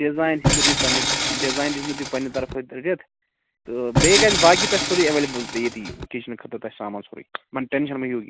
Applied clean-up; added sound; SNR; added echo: none; Tools; -1 dB; none.